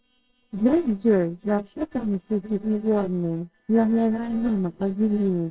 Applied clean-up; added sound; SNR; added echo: neural separator model SepFormer WHAMR!.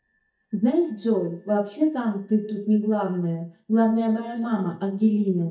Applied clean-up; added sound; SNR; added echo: neural mask model DeepFilterNet 3.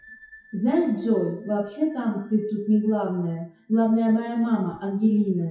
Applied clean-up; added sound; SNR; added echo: classical method WPE with log-MMSE.